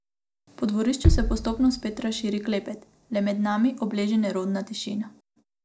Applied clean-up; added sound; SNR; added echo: none; Bass drum; 2 dB; none.